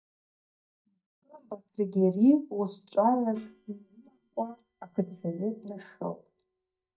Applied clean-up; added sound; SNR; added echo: neural mask model DeepFilterNet 3.